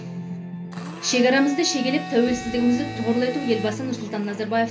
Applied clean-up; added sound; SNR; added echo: none; Domestic sounds, home sounds; 14 dB; reverberation time 0.3 s.